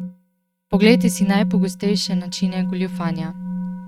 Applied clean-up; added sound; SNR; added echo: neural mask model RNNoise.